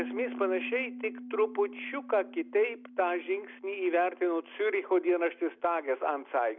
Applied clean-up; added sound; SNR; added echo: none; Piano; 15 dB; none.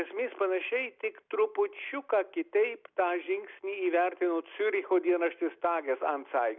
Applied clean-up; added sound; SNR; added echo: none; none; none; none.